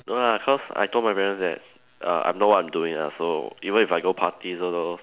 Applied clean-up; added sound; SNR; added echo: none; none; none; none.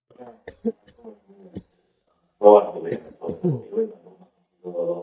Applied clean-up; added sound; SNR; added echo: neural mask model DeepFilterNet 3.